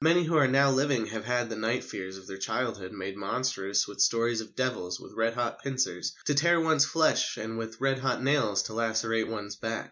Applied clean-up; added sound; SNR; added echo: none; none; none; none.